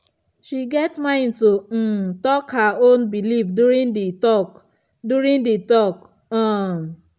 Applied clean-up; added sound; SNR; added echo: none; none; none; none.